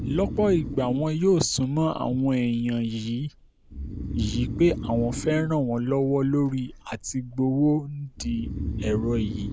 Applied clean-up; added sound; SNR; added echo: none; Breathing; 9 dB; none.